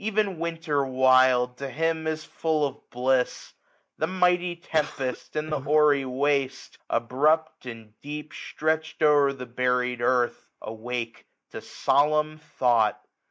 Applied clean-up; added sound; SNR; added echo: neural mask model DeepFilterNet 3.